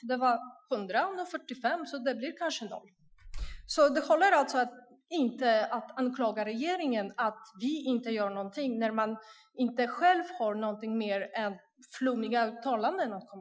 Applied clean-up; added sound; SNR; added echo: classical method Wiener filter.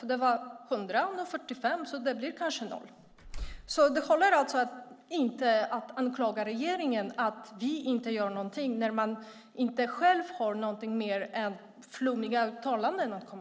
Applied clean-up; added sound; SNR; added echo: none; Slam; 12 dB; none.